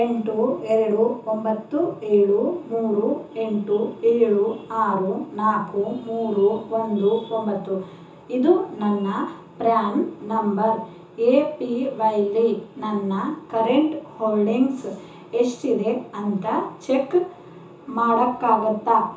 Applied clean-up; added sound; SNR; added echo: none; none; none; reverberation time 0.6 s.